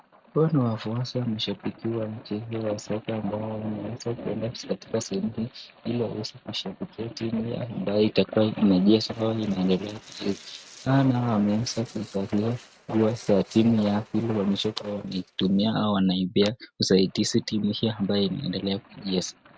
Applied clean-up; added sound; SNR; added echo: neural mask model RNNoise.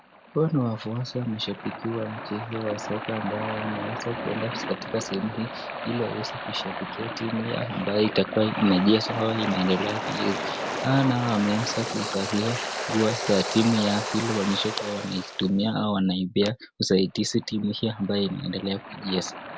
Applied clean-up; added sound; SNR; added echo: none; Waves, surf; 7 dB; none.